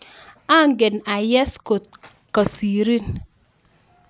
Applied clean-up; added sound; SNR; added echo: none; none; none; none.